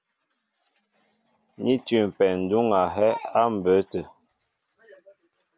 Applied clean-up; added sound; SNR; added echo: none; none; none; none.